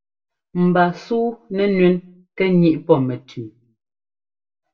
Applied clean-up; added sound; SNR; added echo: none; none; none; reverberation time 0.2 s.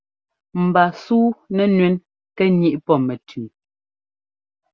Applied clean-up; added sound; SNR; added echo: none; none; none; none.